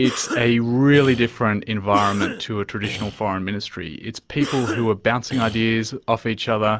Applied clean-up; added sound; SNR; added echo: none; Cough; 11 dB; none.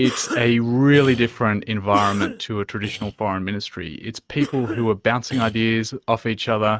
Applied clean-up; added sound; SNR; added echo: neural mask model RNNoise.